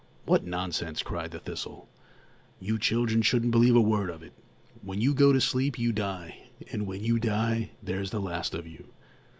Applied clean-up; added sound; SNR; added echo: none; none; none; none.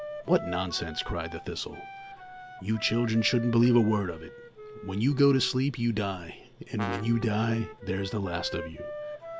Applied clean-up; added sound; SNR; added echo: none; Wind instrument, woodwind instrument + Brass instrument; 13 dB; none.